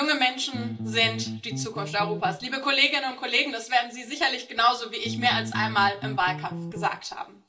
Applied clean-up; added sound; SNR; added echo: none; Bass guitar; 7 dB; reverberation time 0.2 s.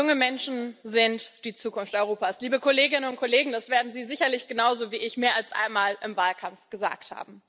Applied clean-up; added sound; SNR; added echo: none; none; none; none.